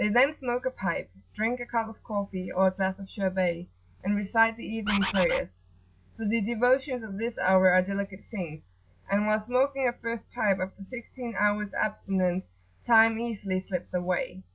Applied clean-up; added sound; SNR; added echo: none; Bird; 4 dB; none.